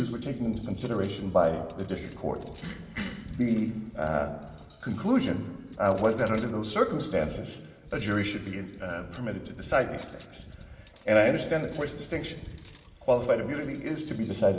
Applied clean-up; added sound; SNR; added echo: none; Cutlery, silverware; 18 dB; reverberation time 1.8 s.